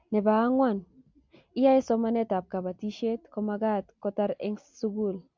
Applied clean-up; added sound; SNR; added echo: none; none; none; none.